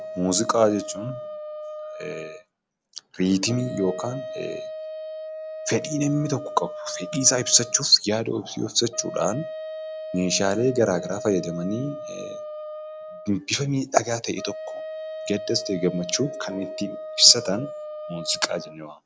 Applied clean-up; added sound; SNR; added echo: none; Wind instrument, woodwind instrument; 10 dB; none.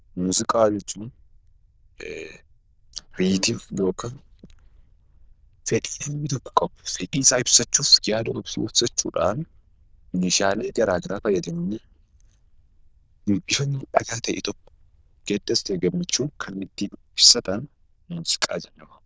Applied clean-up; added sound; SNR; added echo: neural diffusion model UNIVERSE++.